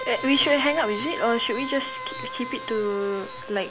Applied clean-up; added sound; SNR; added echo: none; Wind instrument, woodwind instrument; 10 dB; none.